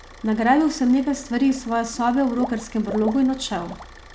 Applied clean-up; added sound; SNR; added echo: none; Idling / Car + Water / Liquid; 16 dB; none.